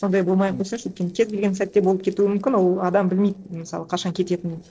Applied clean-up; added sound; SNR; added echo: neural separator model SepFormer DNS4.